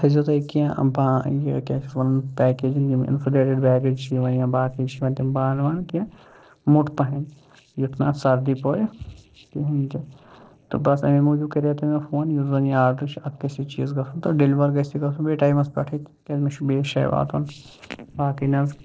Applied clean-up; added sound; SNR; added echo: neural separator model SepFormer DNS4.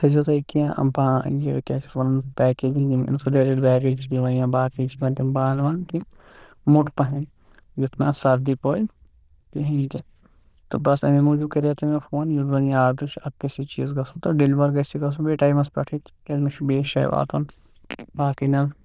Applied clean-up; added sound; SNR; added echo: neural diffusion model UNIVERSE++.